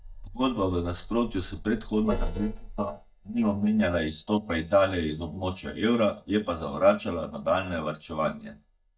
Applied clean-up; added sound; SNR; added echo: neural mask model DeepFilterNet 3.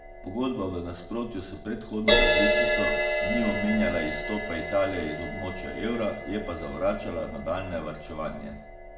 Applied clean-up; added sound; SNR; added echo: none; Crash cymbal; -2 dB; reverberation time 0.7 s.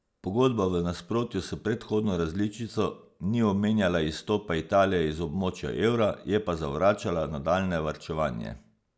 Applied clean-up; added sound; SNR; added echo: none; none; none; none.